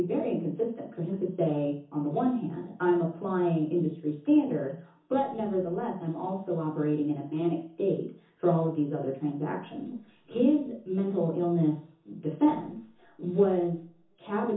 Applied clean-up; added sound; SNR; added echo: none; none; none; reverberation time 0.6 s.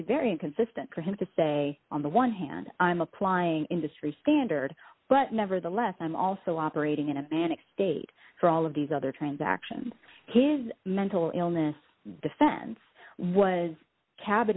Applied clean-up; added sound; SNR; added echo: none; none; none; none.